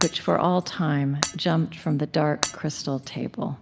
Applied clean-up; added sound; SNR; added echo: none; Shatter; 10 dB; none.